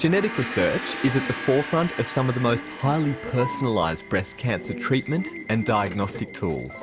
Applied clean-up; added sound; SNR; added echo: none; Subway, metro, underground / Alarm + Gong; 10 dB; none.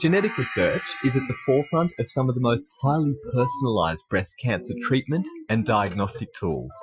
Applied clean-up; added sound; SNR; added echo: classical method Wiener filter.